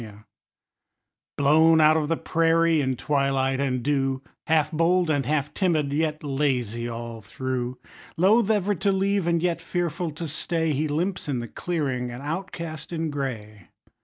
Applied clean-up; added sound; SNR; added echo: none; none; none; none.